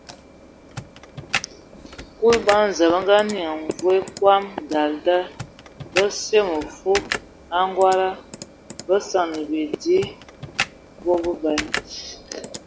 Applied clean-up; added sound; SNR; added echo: none; Computer keyboard; 11 dB; none.